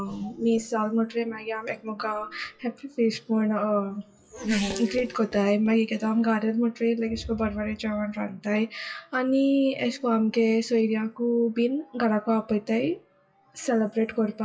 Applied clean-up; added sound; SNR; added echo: classical method WPE with log-MMSE.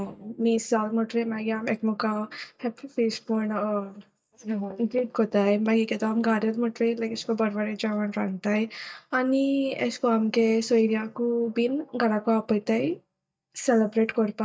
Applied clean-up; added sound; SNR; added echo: neural mask model DeepFilterNet 3.